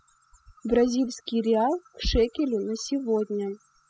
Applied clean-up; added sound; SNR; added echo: classical method spectral subtraction.